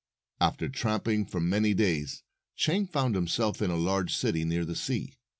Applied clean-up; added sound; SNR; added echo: none; none; none; none.